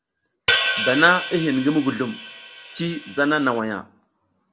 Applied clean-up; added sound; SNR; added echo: none; Hi-hat; 4 dB; none.